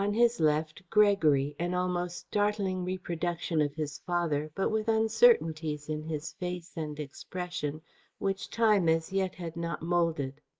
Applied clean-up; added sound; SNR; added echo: neural mask model Resemble Enhance denoiser.